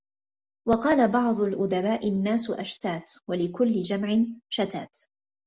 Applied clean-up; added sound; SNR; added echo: none; none; none; none.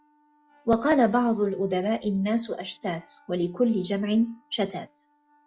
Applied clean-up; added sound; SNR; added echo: classical method log-MMSE.